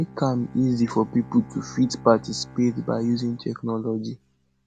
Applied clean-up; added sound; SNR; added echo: none; Bowed string instrument; 19 dB; none.